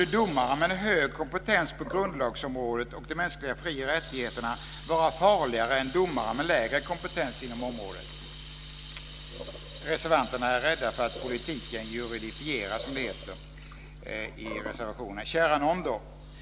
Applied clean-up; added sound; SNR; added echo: none; Sink (filling or washing) / Water tap, faucet; 12 dB; none.